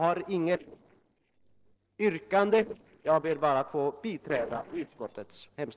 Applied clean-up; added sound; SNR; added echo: neural separator model SepFormer DNS4.